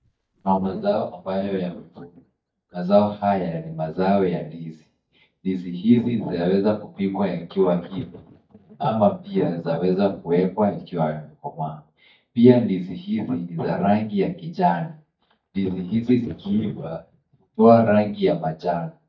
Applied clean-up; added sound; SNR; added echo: neural mask model DeepFilterNet 3.